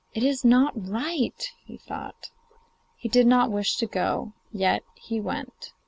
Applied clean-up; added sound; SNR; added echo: none; none; none; none.